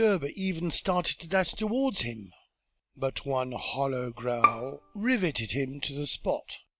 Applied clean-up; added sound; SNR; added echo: none; Bowed string instrument; 2 dB; none.